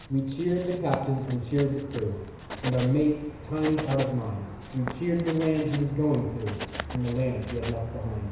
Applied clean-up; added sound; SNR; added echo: none; Writing; 11 dB; reverberation time 1.0 s.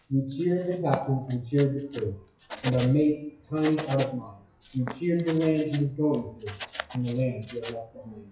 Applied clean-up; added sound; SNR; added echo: classical method WPE with log-MMSE.